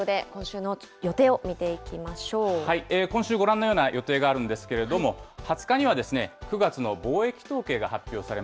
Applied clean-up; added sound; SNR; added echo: none; none; none; none.